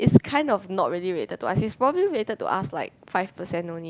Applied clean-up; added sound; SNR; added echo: none; none; none; none.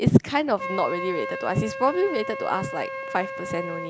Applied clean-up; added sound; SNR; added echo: none; Wind instrument, woodwind instrument; 8 dB; none.